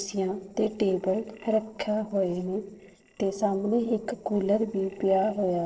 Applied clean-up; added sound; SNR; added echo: neural separator model SepFormer DNS4.